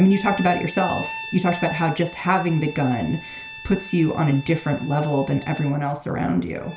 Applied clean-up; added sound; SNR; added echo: none; Bowed string instrument; 15 dB; reverberation time 0.4 s.